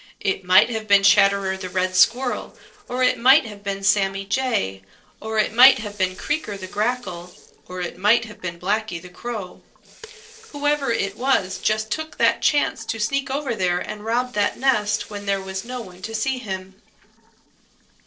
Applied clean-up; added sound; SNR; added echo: neural separator model SepFormer DNS4.